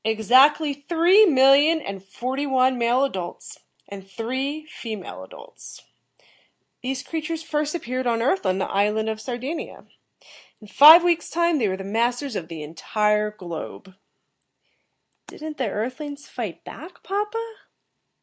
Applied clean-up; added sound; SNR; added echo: none; none; none; none.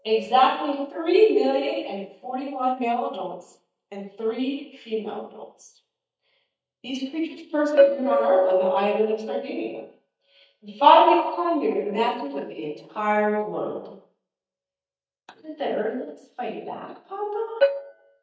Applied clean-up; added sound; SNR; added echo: neural mask model DeepFilterNet 3.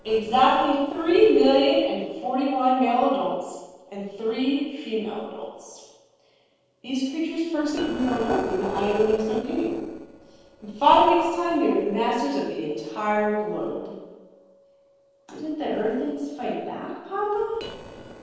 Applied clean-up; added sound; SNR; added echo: neural separator model SepFormer DNS4.